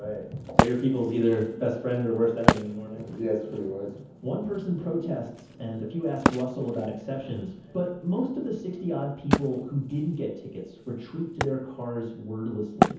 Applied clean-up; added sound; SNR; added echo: none; Wood; 2 dB; reverberation time 0.7 s.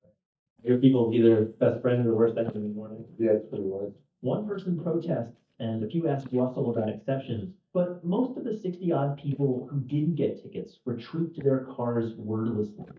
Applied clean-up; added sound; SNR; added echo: neural mask model DeepFilterNet 3.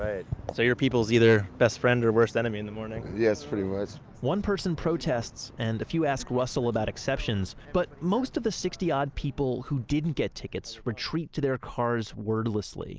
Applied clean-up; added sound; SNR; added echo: none; none; none; none.